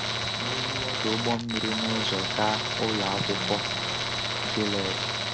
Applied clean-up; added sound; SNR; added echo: none; Tools; -3 dB; none.